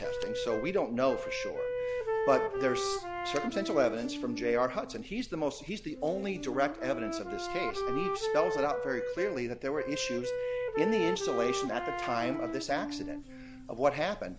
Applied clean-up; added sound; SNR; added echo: none; Wind instrument, woodwind instrument; 3 dB; none.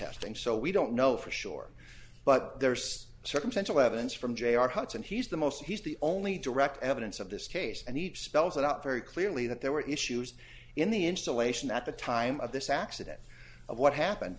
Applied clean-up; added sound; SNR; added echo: none; none; none; none.